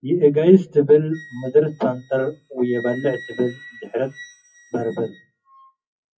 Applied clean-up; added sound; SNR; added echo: classical method WPE with log-MMSE.